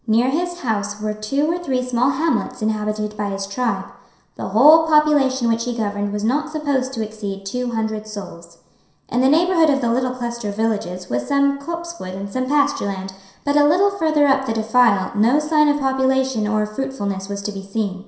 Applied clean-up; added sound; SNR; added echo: none; none; none; reverberation time 0.7 s.